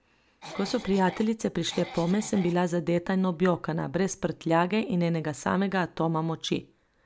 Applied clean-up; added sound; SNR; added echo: none; Cough; 16 dB; none.